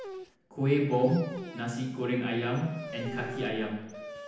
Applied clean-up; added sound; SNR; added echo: none; Dog; 13 dB; reverberation time 0.9 s.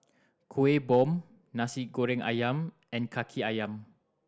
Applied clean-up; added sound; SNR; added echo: none; none; none; none.